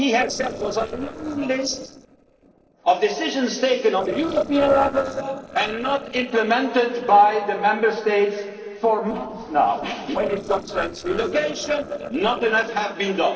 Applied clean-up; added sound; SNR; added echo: neural separator model SepFormer DNS4.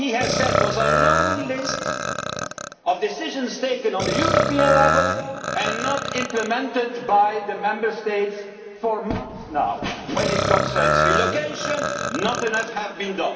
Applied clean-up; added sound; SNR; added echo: none; Burping, eructation; -1 dB; reverberation time 2.5 s.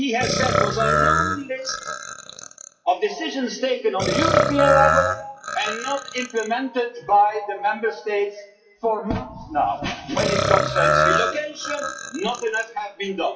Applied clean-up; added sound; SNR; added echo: classical method WPE with log-MMSE.